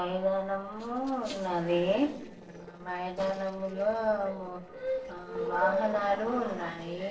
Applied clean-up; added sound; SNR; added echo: neural separator model SepFormer DNS4.